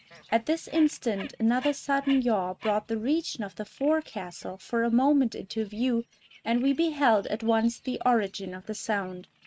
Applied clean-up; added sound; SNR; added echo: neural mask model RNNoise.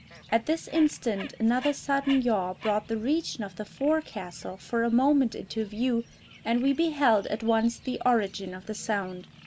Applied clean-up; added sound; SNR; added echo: none; Bird; 20 dB; none.